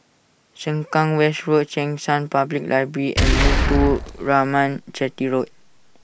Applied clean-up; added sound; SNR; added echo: none; Boom; 1 dB; none.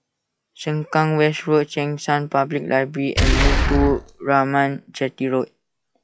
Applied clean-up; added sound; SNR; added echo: classical method log-MMSE.